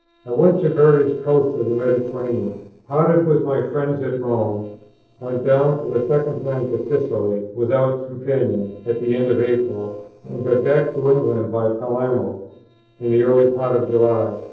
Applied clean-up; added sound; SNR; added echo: neural separator model SepFormer DNS4.